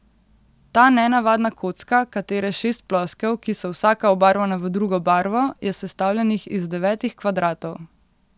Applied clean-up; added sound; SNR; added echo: none; none; none; none.